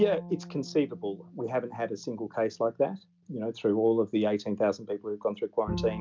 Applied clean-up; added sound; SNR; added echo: none; Bowed string instrument; 14 dB; none.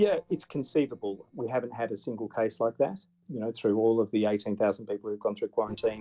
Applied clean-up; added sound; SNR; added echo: neural separator model SepFormer DNS4.